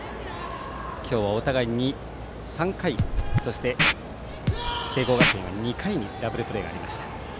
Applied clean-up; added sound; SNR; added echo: none; Scratching (performance technique); -2 dB; none.